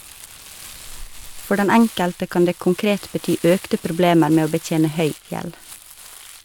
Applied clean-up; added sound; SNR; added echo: none; Crumpling, crinkling; 18 dB; none.